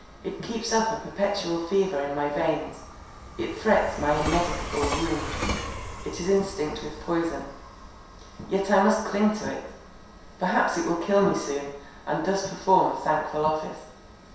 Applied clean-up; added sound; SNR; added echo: none; Train; 11 dB; reverberation time 0.7 s.